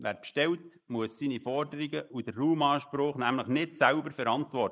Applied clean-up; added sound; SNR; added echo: neural mask model Resemble Enhance denoiser.